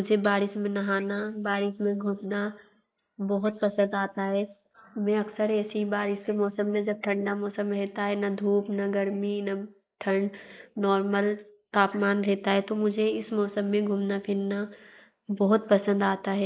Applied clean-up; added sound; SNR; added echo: neural mask model Resemble Enhance denoiser.